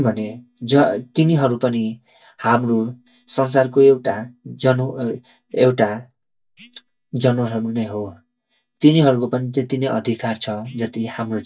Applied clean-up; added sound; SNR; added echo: neural mask model DeepFilterNet 3.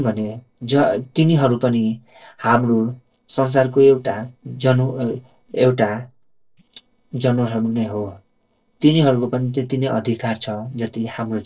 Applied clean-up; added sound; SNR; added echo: neural separator model SepFormer DNS4.